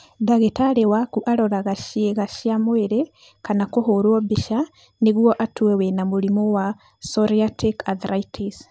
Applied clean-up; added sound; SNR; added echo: none; none; none; none.